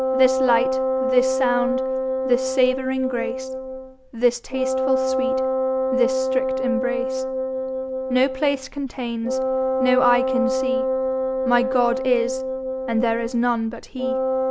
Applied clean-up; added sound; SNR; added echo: none; Wind instrument, woodwind instrument; -1 dB; none.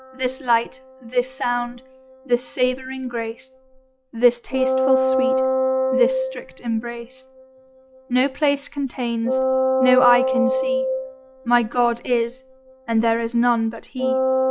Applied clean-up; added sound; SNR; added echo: classical method log-MMSE.